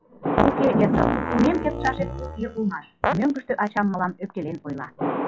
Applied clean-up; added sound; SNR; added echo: classical method log-MMSE.